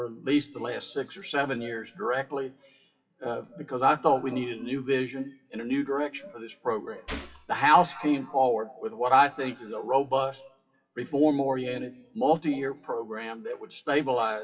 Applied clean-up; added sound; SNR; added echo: classical method WPE with log-MMSE.